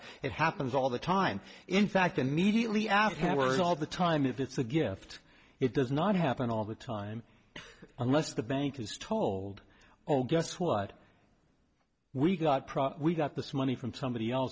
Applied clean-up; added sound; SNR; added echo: none; none; none; none.